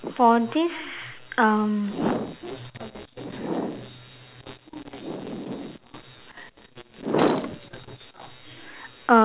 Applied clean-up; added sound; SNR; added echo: none; Gunshot, gunfire; 15 dB; none.